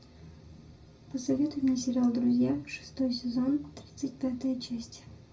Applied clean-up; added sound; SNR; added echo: none; none; none; reverberation time 0.4 s.